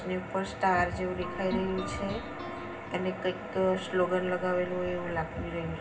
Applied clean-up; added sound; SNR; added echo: none; Guitar; 11 dB; reverberation time 0.4 s.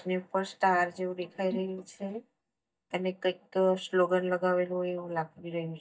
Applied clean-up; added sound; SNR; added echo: neural mask model DeepFilterNet 3.